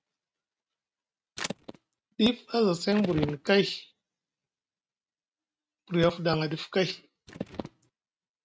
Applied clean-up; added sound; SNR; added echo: neural mask model RNNoise.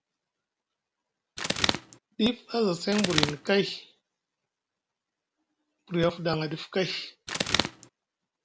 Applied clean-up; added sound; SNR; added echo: none; Bird; -3 dB; none.